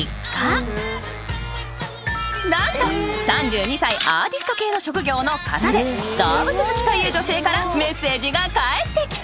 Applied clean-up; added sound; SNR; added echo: none; Crushing; 14 dB; none.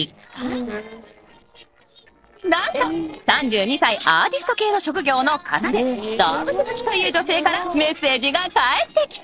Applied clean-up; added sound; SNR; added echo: neural separator model SepFormer DNS4.